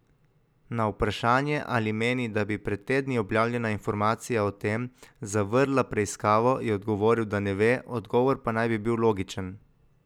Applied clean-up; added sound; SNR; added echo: none; none; none; none.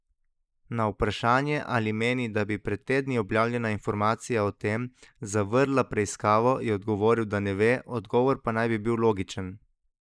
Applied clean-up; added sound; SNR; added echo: neural mask model Resemble Enhance denoiser.